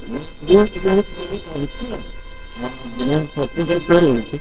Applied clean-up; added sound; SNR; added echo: neural separator model SepFormer WHAMR!.